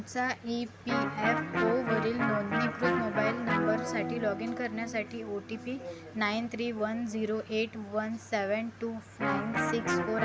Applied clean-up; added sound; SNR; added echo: none; Electric guitar; 2 dB; none.